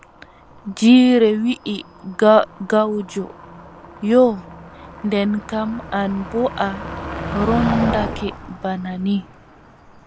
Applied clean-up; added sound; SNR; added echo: none; Motor vehicle (road); 11 dB; none.